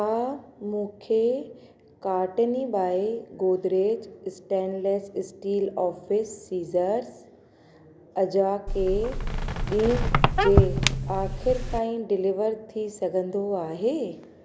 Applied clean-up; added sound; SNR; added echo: none; Squeak; -2 dB; none.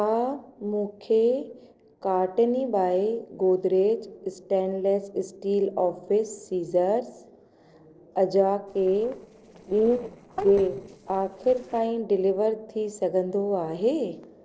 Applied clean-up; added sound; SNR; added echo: neural separator model SepFormer DNS4.